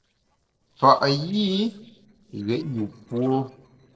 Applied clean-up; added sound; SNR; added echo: neural separator model SepFormer DNS4.